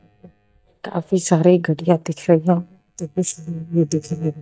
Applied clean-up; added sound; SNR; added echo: neural mask model DeepFilterNet 3.